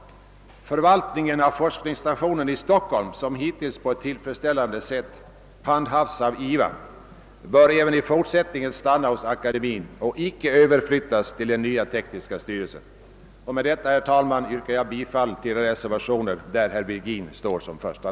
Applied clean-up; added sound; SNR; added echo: none; none; none; none.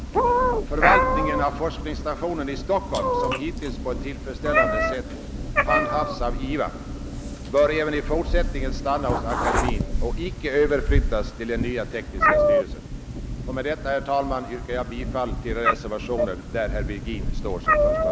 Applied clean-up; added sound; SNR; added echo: none; Meow; -3 dB; none.